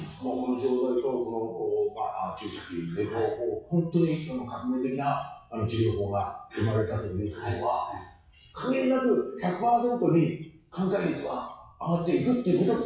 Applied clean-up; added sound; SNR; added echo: classical method WPE with log-MMSE.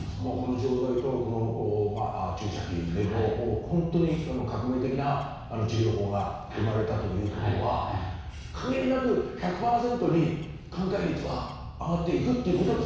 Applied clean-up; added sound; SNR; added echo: none; Bird; 13 dB; reverberation time 1.1 s.